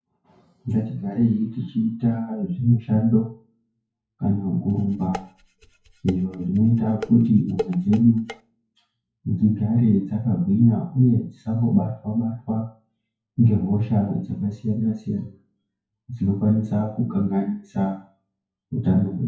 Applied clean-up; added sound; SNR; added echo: classical method WPE with log-MMSE.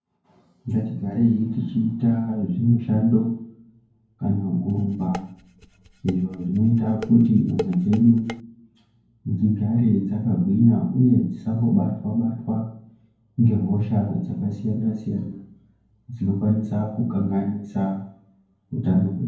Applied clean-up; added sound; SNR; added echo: none; Dishes, pots, and pans; 15 dB; reverberation time 0.9 s.